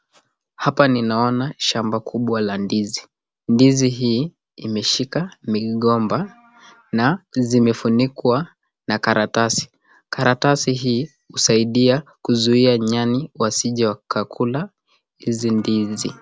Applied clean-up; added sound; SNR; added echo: none; none; none; none.